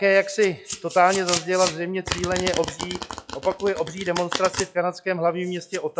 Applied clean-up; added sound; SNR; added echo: classical method log-MMSE.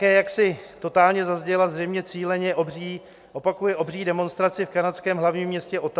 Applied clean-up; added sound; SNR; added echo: none; none; none; none.